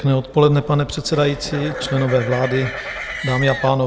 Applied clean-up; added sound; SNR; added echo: none; Livestock, farm animals, working animals; 11 dB; none.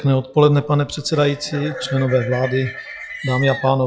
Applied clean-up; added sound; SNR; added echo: classical method log-MMSE.